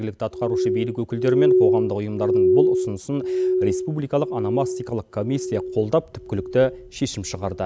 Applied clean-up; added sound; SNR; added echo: none; Glass; -2 dB; none.